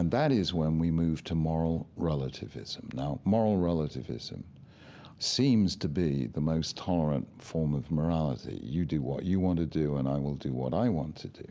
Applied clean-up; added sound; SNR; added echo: none; none; none; none.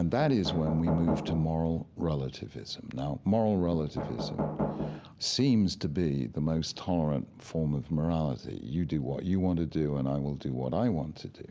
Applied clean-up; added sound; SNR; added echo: none; Knock; 4 dB; none.